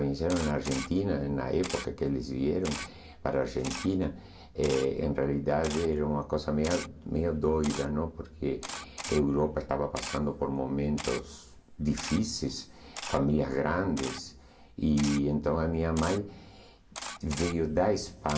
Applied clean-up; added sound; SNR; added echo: none; Camera; 14 dB; reverberation time 0.7 s.